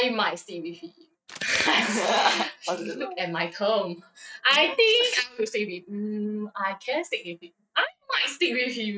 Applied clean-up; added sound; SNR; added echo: neural mask model RNNoise.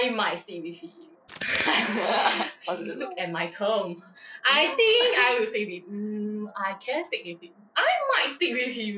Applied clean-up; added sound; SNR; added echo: none; Bird; 12 dB; none.